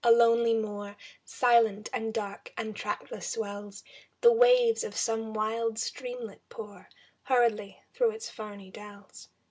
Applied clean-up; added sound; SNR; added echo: none; none; none; none.